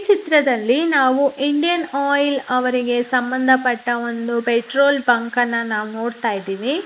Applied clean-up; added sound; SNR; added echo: neural mask model Resemble Enhance denoiser.